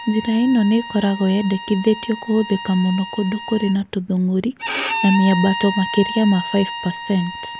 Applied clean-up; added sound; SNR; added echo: none; Bowed string instrument; 9 dB; none.